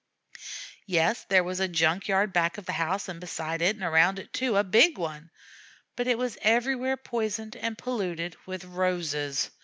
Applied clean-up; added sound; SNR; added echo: none; none; none; none.